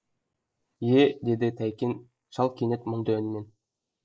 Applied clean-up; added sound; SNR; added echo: neural mask model Resemble Enhance denoiser.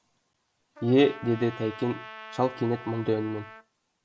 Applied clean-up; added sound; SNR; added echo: none; Trumpet; 16 dB; none.